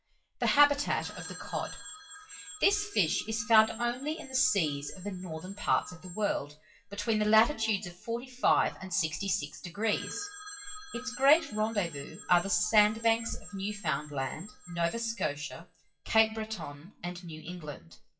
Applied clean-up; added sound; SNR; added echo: classical method WPE with log-MMSE.